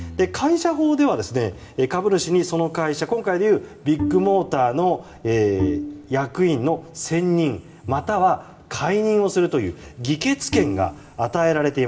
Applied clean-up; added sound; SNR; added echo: none; Bowed string instrument; 8 dB; reverberation time 2.8 s.